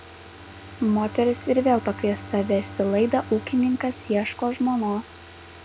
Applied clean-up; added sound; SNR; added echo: none; Car + Bowed string instrument; 15 dB; none.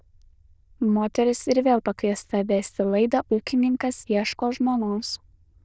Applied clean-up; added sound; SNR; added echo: neural diffusion model UNIVERSE++.